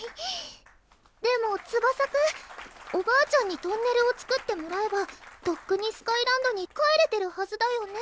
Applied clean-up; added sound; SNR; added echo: none; Applause / Cheering / Clapping; 20 dB; none.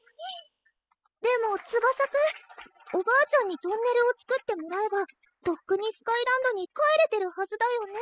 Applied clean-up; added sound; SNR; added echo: classical method spectral subtraction.